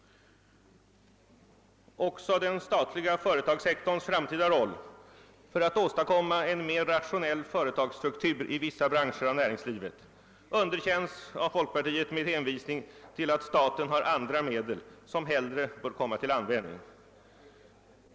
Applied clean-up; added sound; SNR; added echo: none; none; none; none.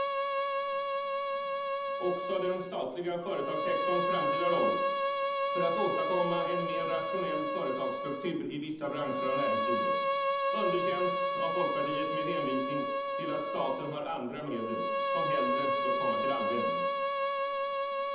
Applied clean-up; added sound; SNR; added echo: none; Bowed string instrument; -4 dB; reverberation time 0.8 s.